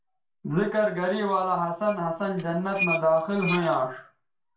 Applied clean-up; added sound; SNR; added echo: none; Squeak; 6 dB; reverberation time 0.3 s.